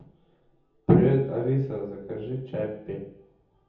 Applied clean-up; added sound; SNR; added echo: none; none; none; reverberation time 0.7 s.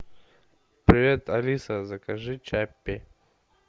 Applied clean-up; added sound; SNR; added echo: none; none; none; none.